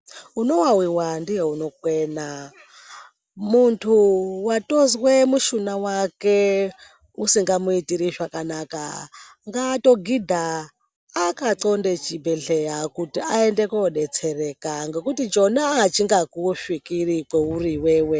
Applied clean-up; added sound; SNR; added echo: none; none; none; none.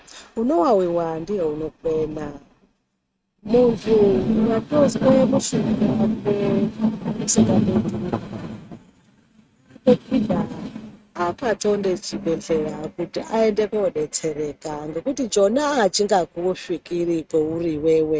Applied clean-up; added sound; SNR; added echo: neural mask model RNNoise.